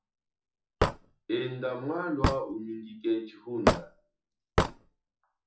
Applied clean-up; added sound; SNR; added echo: classical method WPE with log-MMSE.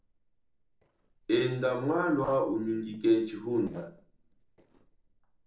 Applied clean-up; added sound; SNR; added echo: neural separator model SepFormer DNS4.